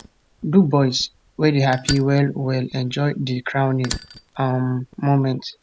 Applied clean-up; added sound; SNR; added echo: none; Fire; 16 dB; none.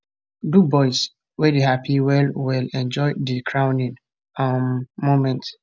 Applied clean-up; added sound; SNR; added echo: none; none; none; none.